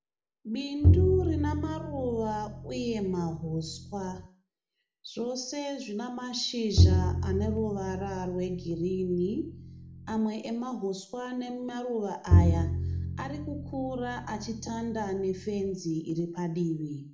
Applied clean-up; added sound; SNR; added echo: none; Bowed string instrument; -4 dB; reverberation time 0.5 s.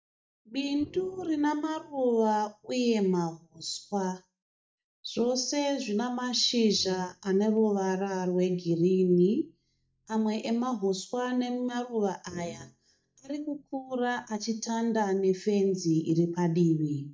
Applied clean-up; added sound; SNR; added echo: neural mask model DeepFilterNet 3.